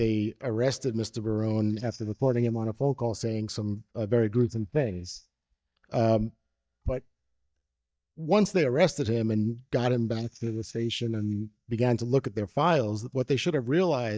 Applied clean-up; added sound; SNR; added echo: neural mask model DeepFilterNet 3.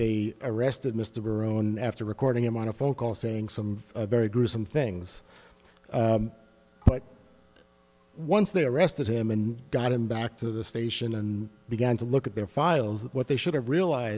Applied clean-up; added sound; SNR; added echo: none; none; none; none.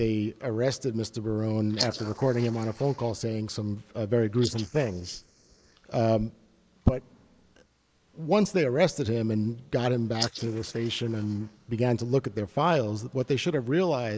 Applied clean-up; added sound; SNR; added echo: neural mask model Resemble Enhance denoiser.